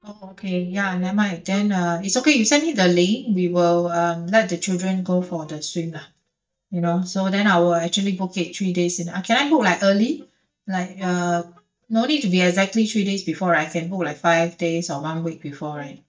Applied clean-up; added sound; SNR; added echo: neural mask model DeepFilterNet 3.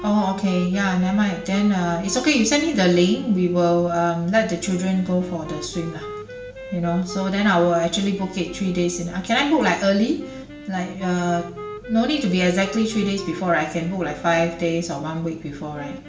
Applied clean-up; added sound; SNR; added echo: none; Wind instrument, woodwind instrument; 16 dB; reverberation time 0.6 s.